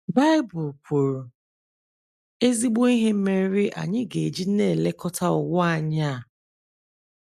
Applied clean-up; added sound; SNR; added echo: none; none; none; none.